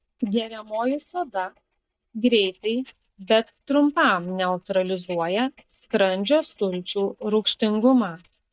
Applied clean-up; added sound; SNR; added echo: neural mask model DeepFilterNet 3.